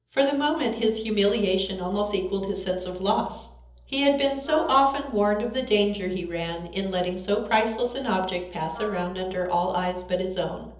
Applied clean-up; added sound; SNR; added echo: none; Wind instrument, woodwind instrument; 18 dB; reverberation time 0.7 s.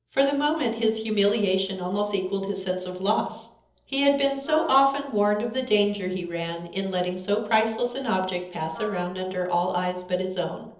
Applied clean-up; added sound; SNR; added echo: neural separator model SepFormer DNS4.